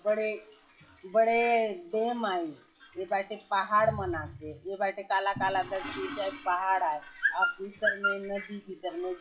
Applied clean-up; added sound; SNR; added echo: classical method WPE with log-MMSE.